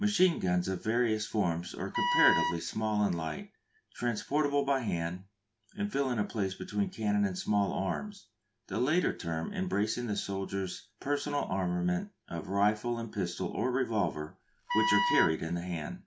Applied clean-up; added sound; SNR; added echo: none; Wind instrument, woodwind instrument; 1 dB; none.